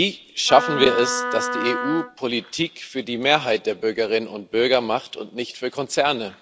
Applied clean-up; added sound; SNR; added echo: none; Wind instrument, woodwind instrument; 5 dB; none.